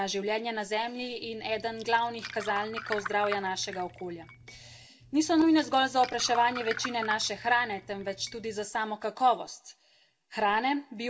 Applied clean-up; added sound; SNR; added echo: none; Glass; 13 dB; reverberation time 0.2 s.